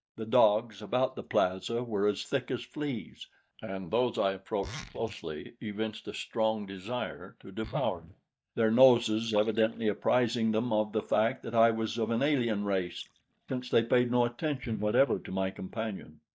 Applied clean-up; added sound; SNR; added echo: neural mask model DeepFilterNet 3.